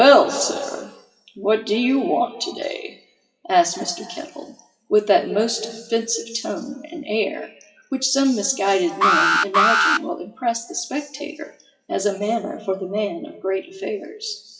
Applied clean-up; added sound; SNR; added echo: classical method WPE with log-MMSE.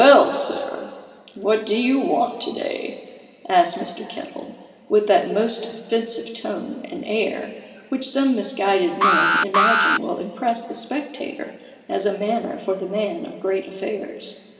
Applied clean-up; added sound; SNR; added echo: none; Alarm; -3 dB; reverberation time 2.1 s.